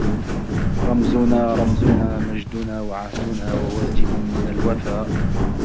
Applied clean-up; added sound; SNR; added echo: none; Walk, footsteps; -5 dB; none.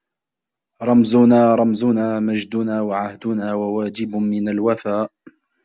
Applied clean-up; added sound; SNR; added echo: none; none; none; none.